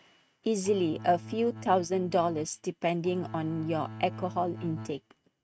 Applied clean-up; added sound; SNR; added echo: neural mask model RNNoise.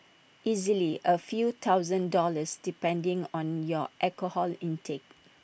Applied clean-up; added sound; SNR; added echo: none; none; none; none.